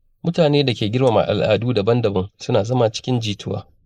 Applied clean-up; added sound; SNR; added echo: neural mask model Resemble Enhance denoiser.